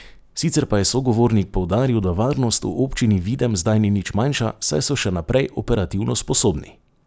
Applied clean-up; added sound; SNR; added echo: none; none; none; none.